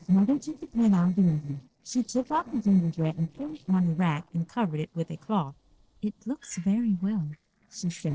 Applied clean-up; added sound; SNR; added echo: neural separator model SepFormer DNS4.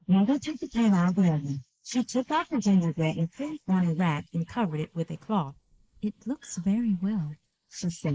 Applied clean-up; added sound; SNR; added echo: neural mask model Resemble Enhance denoiser.